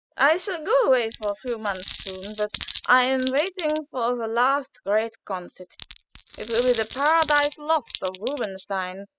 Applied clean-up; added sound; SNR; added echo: classical method spectral subtraction.